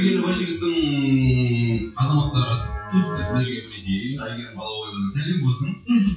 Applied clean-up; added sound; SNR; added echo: classical method WPE with log-MMSE.